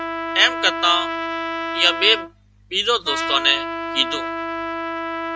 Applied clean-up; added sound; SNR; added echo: none; Trumpet; 4 dB; none.